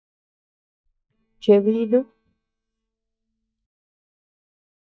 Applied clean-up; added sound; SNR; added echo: neural mask model DeepFilterNet 3.